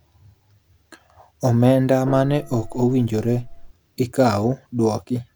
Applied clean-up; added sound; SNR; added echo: none; Gong; 14 dB; none.